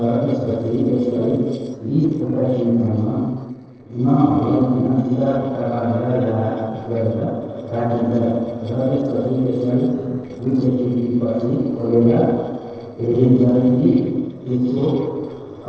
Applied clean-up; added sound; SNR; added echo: neural separator model SepFormer DNS4.